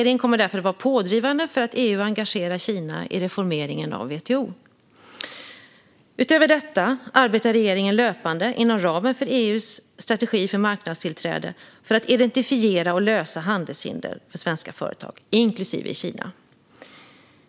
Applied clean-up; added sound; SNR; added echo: none; none; none; none.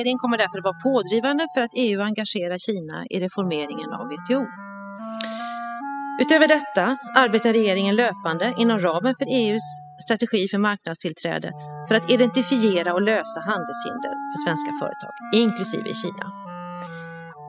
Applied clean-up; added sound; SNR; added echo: classical method spectral subtraction.